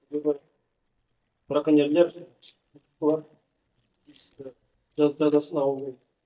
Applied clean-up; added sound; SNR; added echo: neural mask model DeepFilterNet 3.